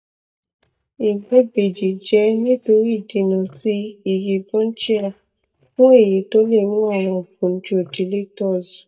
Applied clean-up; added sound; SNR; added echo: neural mask model DeepFilterNet 3.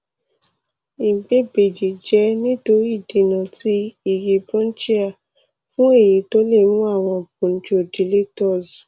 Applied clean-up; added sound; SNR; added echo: none; none; none; none.